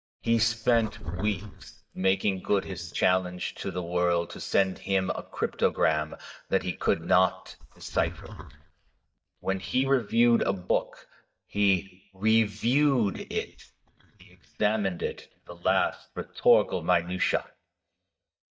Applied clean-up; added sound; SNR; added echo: neural mask model DeepFilterNet 3.